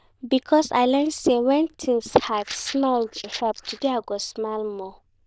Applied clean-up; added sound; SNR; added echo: neural diffusion model UNIVERSE++.